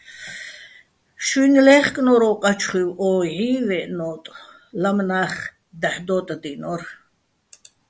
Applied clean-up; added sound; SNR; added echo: none; none; none; none.